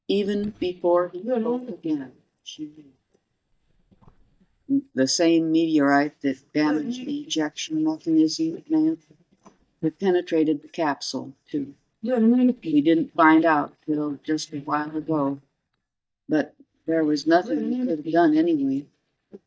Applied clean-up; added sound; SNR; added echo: neural mask model DeepFilterNet 3.